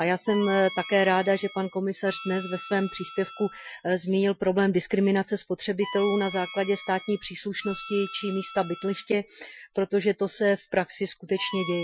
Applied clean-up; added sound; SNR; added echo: classical method Wiener filter.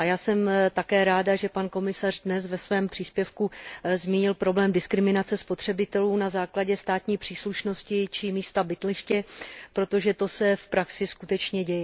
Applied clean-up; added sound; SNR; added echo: none; none; none; none.